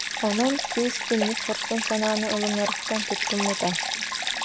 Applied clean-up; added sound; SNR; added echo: none; Stream; 2 dB; none.